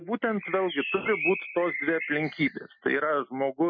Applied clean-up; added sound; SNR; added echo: classical method Wiener filter.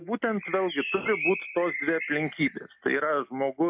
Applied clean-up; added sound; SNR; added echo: classical method log-MMSE.